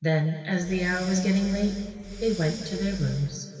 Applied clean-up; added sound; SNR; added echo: none; Breathing; 14 dB; reverberation time 2.5 s.